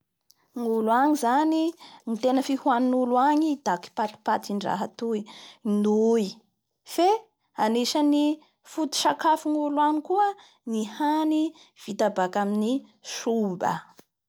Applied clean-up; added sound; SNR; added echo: none; none; none; none.